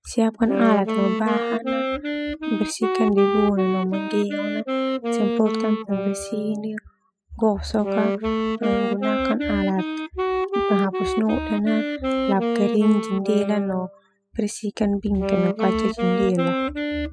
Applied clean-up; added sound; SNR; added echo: classical method spectral subtraction.